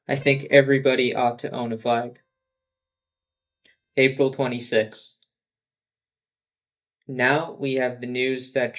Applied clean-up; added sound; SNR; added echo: neural mask model DeepFilterNet 3.